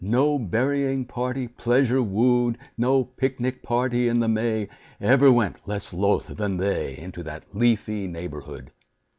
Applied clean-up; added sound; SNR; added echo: none; none; none; none.